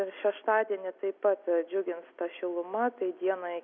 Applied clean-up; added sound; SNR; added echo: none; none; none; none.